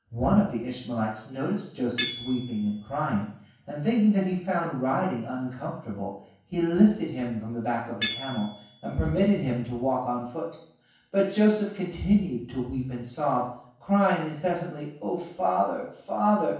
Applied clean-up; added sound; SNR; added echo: none; Tools; 11 dB; reverberation time 0.7 s.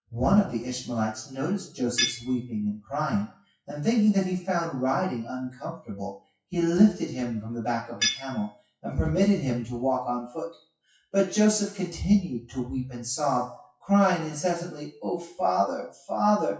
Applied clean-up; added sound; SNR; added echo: classical method WPE with log-MMSE.